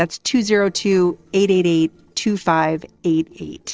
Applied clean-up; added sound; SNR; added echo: neural separator model SepFormer DNS4.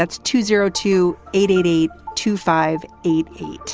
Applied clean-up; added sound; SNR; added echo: none; none; none; none.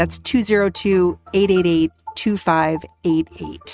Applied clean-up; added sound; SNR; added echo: neural mask model RNNoise.